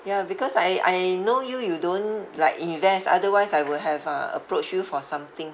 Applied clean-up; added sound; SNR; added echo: none; none; none; none.